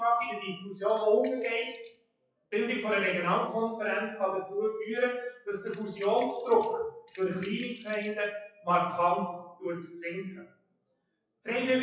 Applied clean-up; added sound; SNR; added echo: classical method WPE with log-MMSE.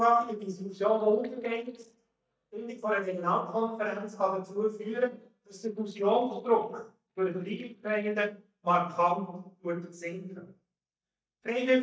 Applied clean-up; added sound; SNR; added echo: neural mask model DeepFilterNet 3.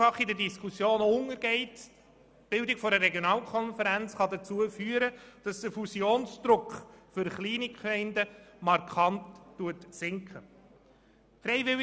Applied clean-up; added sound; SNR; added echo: none; none; none; none.